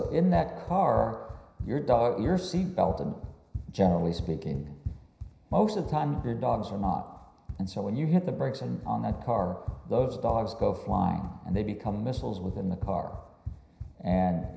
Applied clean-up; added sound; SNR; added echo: none; Run; 12 dB; reverberation time 0.9 s.